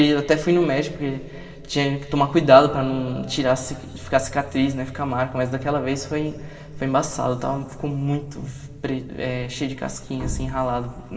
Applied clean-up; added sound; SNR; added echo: none; none; none; reverberation time 2.6 s.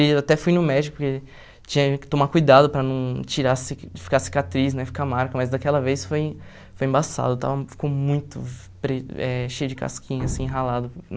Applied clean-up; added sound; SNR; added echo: none; none; none; none.